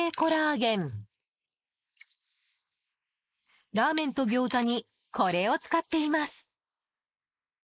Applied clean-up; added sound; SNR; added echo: neural mask model Resemble Enhance denoiser.